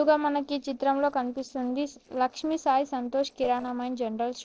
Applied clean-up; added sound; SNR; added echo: neural separator model SepFormer DNS4.